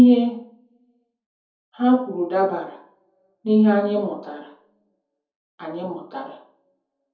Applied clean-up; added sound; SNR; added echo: none; none; none; reverberation time 0.5 s.